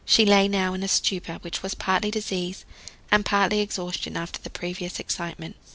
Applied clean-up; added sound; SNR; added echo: none; none; none; none.